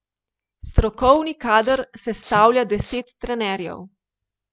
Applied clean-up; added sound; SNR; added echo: none; Snare drum + Respiratory sounds; 17 dB; none.